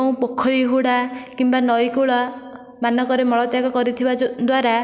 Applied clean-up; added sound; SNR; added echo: none; none; none; none.